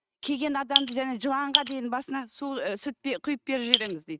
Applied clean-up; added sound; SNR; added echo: neural mask model RNNoise.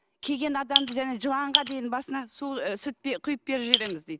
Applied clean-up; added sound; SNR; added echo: none; Drip; -4 dB; none.